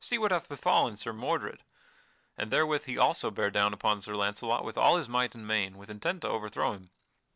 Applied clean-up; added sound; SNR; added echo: none; none; none; none.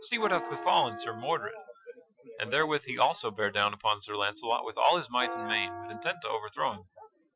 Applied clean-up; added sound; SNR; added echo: classical method Wiener filter.